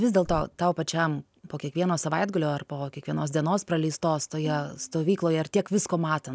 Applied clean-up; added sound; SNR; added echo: none; Bowed string instrument + Bird; 19 dB; none.